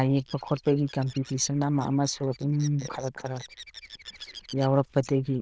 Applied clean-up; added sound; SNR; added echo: neural diffusion model UNIVERSE++.